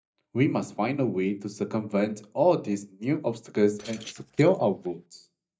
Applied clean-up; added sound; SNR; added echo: neural mask model DeepFilterNet 3.